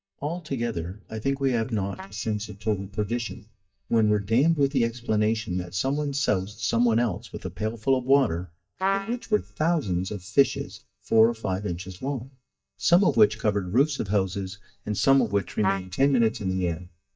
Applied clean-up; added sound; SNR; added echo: neural mask model DeepFilterNet 3.